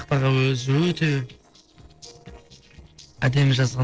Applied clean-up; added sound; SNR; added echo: neural separator model SepFormer DNS4.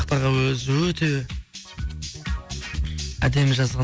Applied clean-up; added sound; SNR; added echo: none; none; none; none.